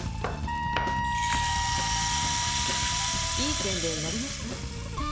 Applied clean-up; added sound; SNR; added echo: none; Wind instrument, woodwind instrument + Rattle (instrument); -2 dB; none.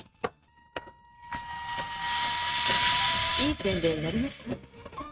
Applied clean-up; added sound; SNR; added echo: neural mask model RNNoise.